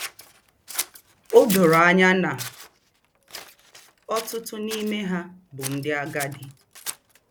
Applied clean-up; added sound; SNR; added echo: none; Scissors; 14 dB; none.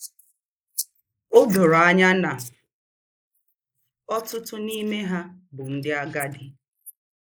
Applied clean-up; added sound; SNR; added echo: neural mask model Resemble Enhance denoiser.